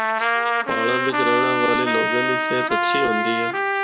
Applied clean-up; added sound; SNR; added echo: none; Trumpet; -4 dB; reverberation time 0.5 s.